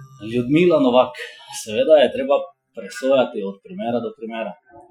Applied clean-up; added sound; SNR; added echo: classical method Wiener filter.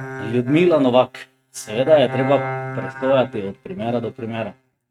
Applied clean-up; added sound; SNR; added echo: neural mask model RNNoise.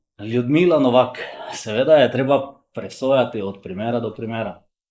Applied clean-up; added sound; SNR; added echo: neural mask model Resemble Enhance denoiser.